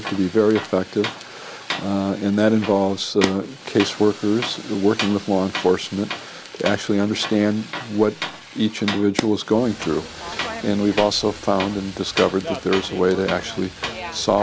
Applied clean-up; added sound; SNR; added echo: none; Tools + Fire; 11 dB; none.